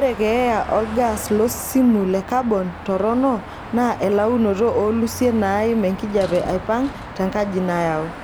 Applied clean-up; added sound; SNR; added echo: none; Car passing by / Traffic noise, roadway noise / Engine; 13 dB; none.